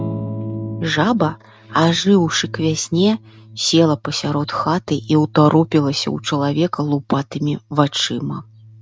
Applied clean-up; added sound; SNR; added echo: neural mask model RNNoise.